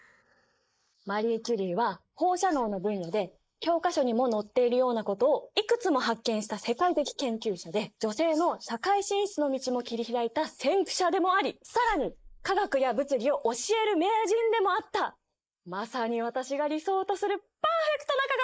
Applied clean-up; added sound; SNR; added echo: neural mask model Resemble Enhance denoiser.